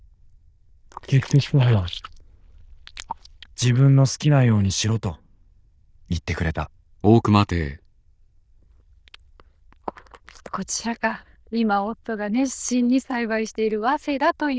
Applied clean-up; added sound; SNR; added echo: neural diffusion model UNIVERSE++.